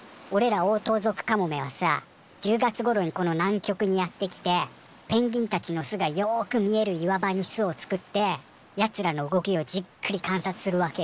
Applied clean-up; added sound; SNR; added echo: none; none; none; none.